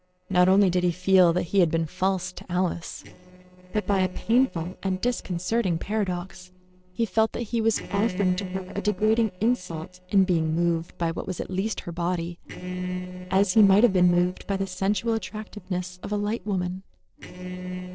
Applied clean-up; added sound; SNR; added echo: neural separator model SepFormer DNS4.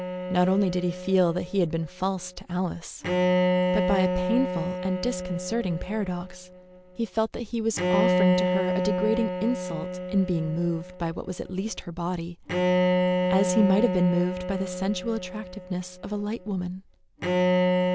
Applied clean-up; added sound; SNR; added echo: none; Bowed string instrument; 0 dB; none.